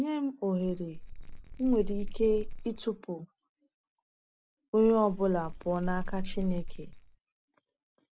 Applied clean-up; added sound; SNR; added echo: none; Bell; 3 dB; none.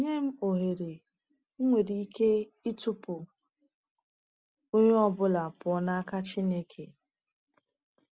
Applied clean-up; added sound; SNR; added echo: none; none; none; none.